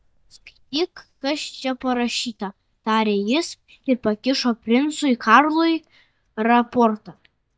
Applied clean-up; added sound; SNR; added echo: neural mask model DeepFilterNet 3.